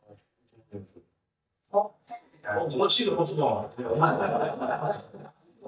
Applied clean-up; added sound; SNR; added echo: neural mask model DeepFilterNet 3.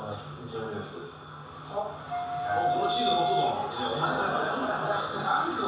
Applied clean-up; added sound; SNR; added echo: none; Wind instrument, woodwind instrument; 0 dB; reverberation time 0.7 s.